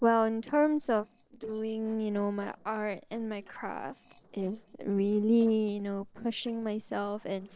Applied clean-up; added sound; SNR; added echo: neural separator model SepFormer DNS4.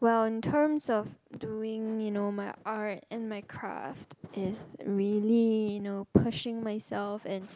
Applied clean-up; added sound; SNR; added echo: none; none; none; none.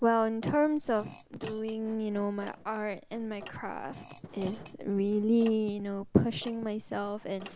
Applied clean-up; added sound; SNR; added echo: none; Fart + Tick-tock; 20 dB; none.